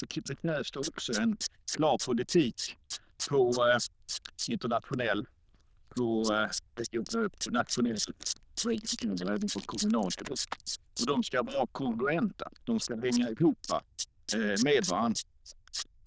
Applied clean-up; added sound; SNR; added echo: neural diffusion model UNIVERSE++.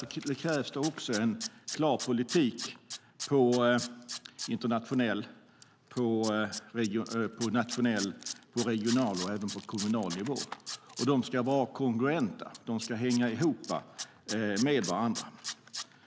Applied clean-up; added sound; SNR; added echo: none; Tools; 13 dB; none.